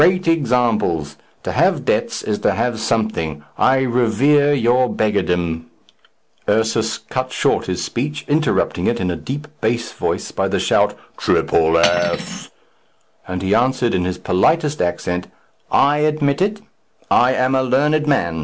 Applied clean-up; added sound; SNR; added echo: none; Cutlery, silverware; 6 dB; none.